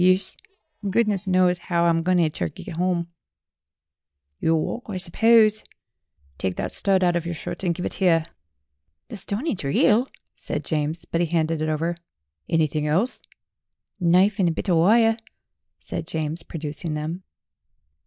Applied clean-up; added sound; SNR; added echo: neural mask model DeepFilterNet 3.